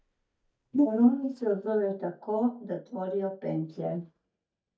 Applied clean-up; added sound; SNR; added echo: neural mask model DeepFilterNet 3.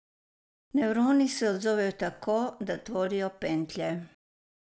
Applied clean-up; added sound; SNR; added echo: none; none; none; none.